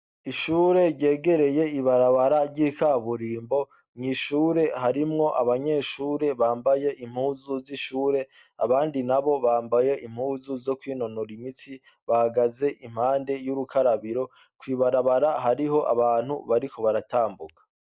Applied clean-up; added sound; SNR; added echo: none; none; none; none.